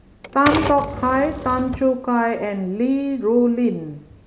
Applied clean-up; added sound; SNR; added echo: none; Typewriter; 9 dB; none.